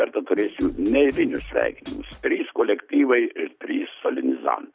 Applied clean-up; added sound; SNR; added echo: none; Drum kit; 19 dB; none.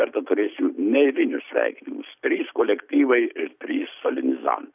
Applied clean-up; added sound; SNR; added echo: none; none; none; none.